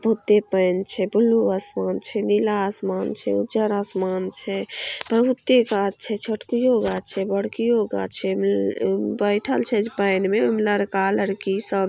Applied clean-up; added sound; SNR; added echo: none; none; none; none.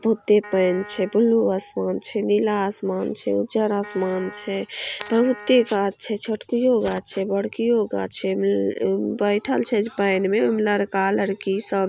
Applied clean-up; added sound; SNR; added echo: none; Piano; 18 dB; none.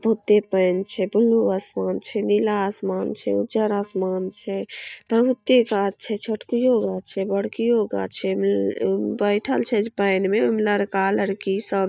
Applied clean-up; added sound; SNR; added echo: neural mask model DeepFilterNet 3.